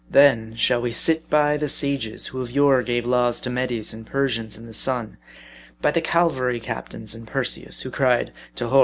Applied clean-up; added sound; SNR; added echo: none; none; none; none.